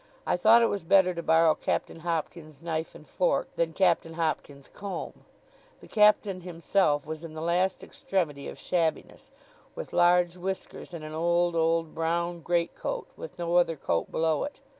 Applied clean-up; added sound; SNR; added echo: none; none; none; none.